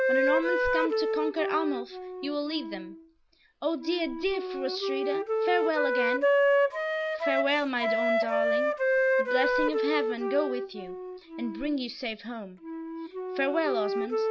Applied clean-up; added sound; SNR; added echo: none; Wind instrument, woodwind instrument; -4 dB; none.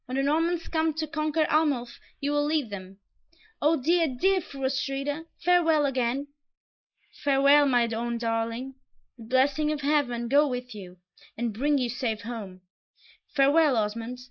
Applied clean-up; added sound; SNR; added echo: neural mask model Resemble Enhance denoiser.